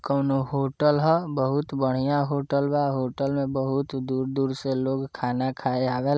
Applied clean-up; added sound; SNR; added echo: none; none; none; none.